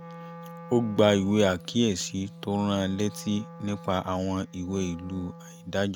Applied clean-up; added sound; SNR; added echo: none; Wind instrument, woodwind instrument; 17 dB; none.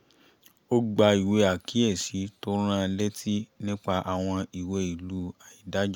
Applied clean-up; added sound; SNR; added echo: none; none; none; none.